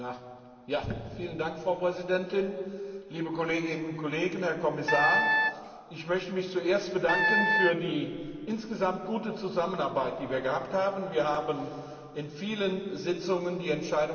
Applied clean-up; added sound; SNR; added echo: none; Wind instrument, woodwind instrument; -3 dB; reverberation time 2.7 s.